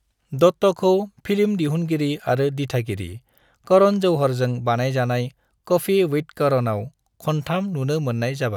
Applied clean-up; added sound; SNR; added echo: none; none; none; none.